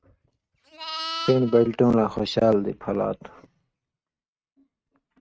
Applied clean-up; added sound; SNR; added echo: neural mask model RNNoise.